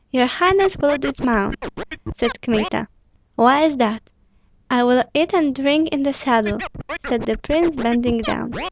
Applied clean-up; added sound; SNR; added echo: none; Scratching (performance technique); 10 dB; none.